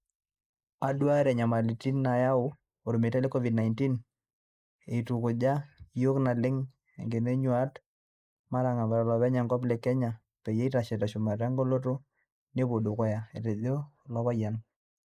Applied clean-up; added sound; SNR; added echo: neural mask model Resemble Enhance denoiser.